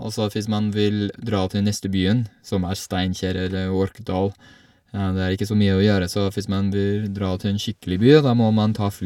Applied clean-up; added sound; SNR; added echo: none; none; none; none.